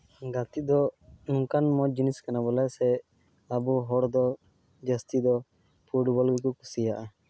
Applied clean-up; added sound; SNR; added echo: none; none; none; none.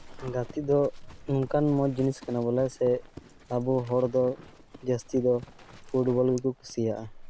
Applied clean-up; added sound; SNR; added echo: none; Livestock, farm animals, working animals; 18 dB; none.